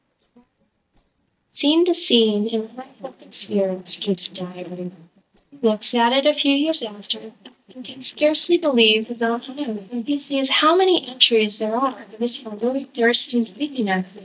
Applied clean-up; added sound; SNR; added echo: neural mask model DeepFilterNet 3.